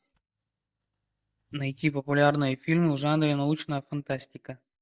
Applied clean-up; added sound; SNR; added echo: neural mask model DeepFilterNet 3.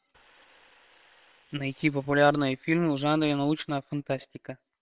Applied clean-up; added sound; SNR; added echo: neural separator model SepFormer WHAM!.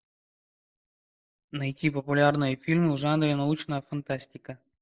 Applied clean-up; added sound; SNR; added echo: neural mask model Resemble Enhance denoiser.